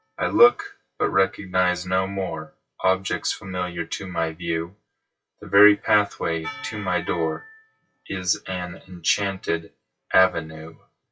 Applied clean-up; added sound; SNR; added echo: classical method WPE with log-MMSE.